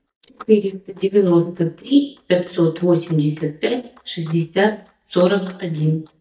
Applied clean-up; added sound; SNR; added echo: neural mask model DeepFilterNet 3.